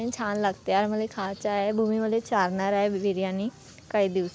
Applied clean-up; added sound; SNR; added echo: none; none; none; none.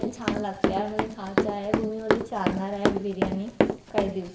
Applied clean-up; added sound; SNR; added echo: none; Run; -4 dB; reverberation time 0.8 s.